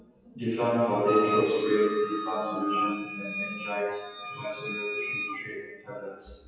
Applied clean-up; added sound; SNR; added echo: classical method WPE with log-MMSE.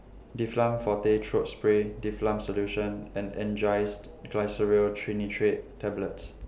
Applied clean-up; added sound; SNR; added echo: none; none; none; none.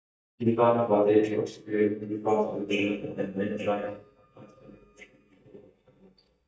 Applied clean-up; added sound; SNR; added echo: neural mask model DeepFilterNet 3.